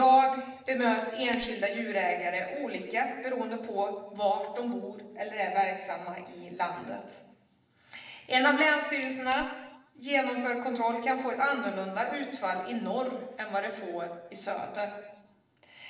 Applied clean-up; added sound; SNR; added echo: neural separator model SepFormer DNS4.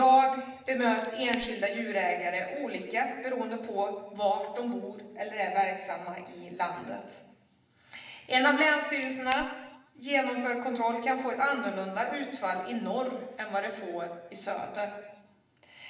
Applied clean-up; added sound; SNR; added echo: none; Scissors; 13 dB; reverberation time 1.0 s.